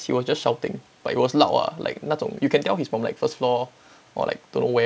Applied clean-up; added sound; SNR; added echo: none; none; none; none.